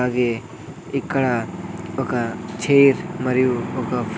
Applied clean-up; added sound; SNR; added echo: none; none; none; none.